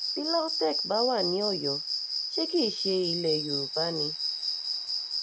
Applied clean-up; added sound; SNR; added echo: none; Cricket; 1 dB; none.